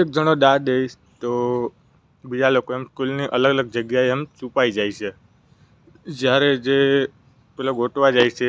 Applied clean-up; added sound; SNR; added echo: none; none; none; none.